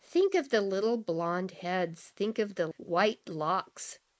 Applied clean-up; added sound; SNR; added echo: neural mask model Resemble Enhance denoiser.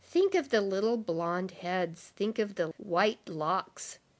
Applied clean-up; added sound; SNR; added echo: none; none; none; none.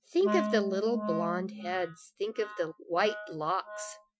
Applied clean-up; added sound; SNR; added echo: classical method Wiener filter.